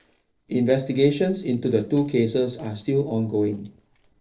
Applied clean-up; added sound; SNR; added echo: neural separator model SepFormer DNS4.